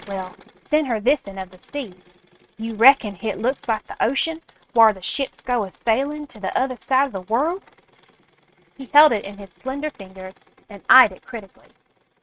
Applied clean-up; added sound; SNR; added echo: neural mask model RNNoise.